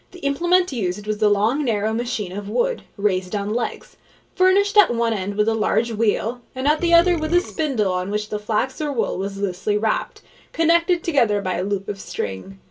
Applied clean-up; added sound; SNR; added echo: none; Burping, eructation; 11 dB; reverberation time 0.2 s.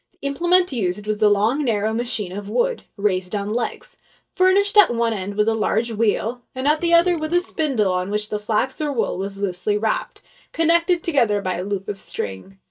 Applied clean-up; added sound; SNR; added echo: neural mask model DeepFilterNet 3.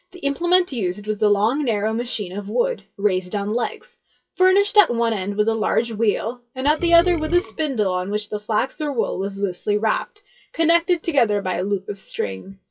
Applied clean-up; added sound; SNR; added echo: classical method WPE with log-MMSE.